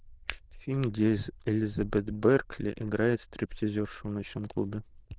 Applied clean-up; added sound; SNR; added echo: neural diffusion model UNIVERSE++.